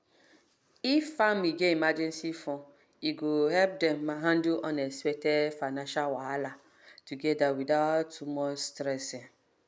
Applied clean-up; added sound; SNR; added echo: none; none; none; none.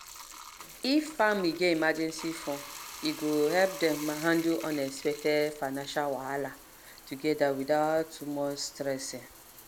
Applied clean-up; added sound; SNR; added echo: none; Bathtub (filling or washing); 16 dB; none.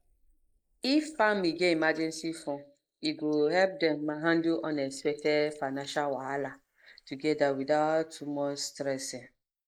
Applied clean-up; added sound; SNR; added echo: neural mask model Resemble Enhance denoiser.